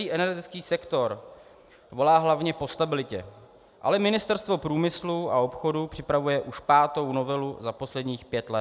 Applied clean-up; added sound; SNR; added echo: none; none; none; none.